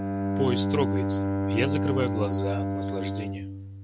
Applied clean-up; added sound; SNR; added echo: none; Bowed string instrument; -3 dB; none.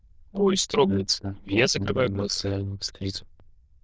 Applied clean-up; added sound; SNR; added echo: neural diffusion model UNIVERSE++.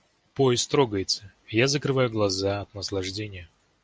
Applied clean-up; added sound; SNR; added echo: none; none; none; none.